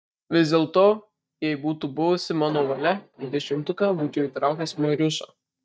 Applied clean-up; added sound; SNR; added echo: neural mask model DeepFilterNet 3.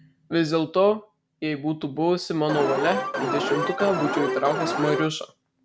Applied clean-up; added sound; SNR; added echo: none; Alarm; 2 dB; none.